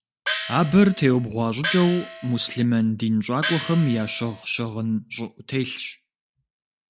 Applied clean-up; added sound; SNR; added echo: none; Gong; 7 dB; none.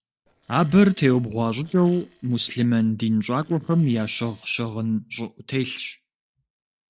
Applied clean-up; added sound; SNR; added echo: neural separator model SepFormer DNS4.